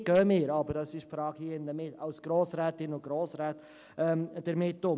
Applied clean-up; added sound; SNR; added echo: none; none; none; none.